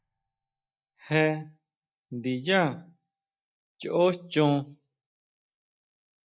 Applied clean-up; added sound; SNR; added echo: neural mask model DeepFilterNet 3.